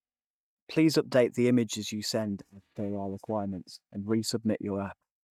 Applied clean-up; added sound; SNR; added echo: neural mask model DeepFilterNet 3.